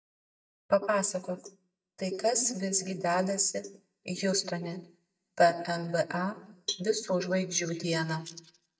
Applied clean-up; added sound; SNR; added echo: neural mask model DeepFilterNet 3.